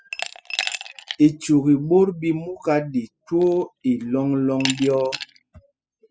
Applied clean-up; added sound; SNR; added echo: classical method spectral subtraction.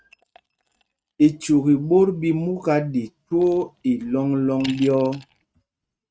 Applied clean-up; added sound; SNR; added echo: neural mask model RNNoise.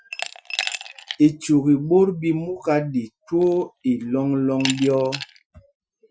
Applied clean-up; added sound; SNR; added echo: classical method Wiener filter.